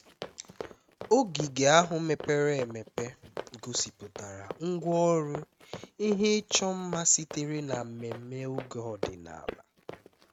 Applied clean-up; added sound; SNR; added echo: neural mask model RNNoise.